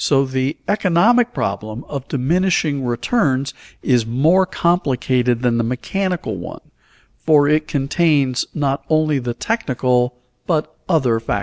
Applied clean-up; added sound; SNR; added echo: none; none; none; none.